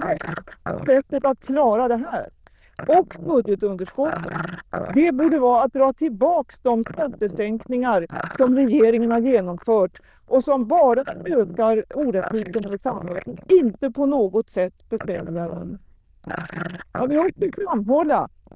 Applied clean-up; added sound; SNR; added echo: neural diffusion model UNIVERSE++.